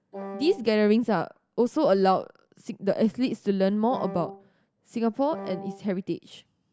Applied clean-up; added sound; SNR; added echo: none; Wind instrument, woodwind instrument; 12 dB; none.